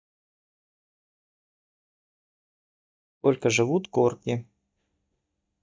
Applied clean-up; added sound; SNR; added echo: neural mask model DeepFilterNet 3.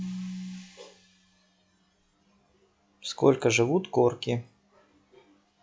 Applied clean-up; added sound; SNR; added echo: classical method log-MMSE.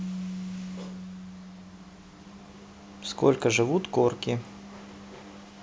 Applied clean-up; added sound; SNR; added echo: none; Keyboard (musical); 12 dB; none.